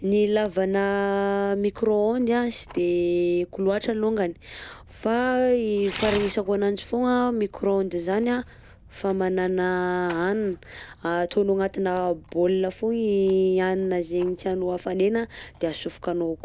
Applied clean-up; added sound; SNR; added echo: none; Tearing; 20 dB; none.